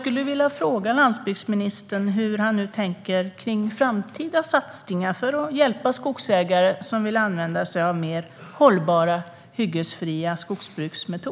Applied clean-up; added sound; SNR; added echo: none; none; none; none.